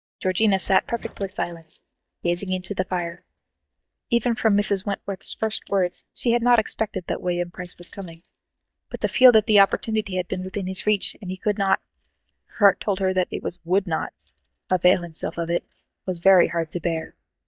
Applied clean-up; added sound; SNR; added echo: neural mask model DeepFilterNet 3.